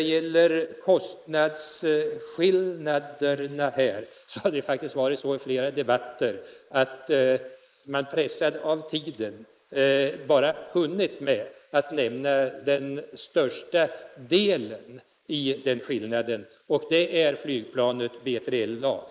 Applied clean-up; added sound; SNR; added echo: neural mask model Resemble Enhance denoiser.